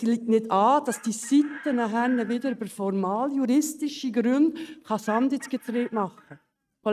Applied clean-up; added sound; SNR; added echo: neural mask model RNNoise.